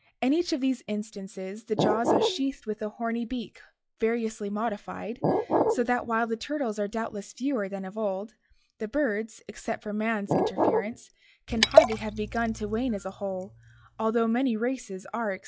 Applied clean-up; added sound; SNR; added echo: classical method log-MMSE.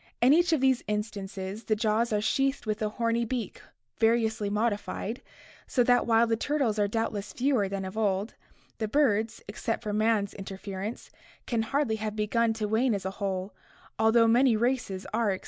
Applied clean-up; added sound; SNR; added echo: none; none; none; none.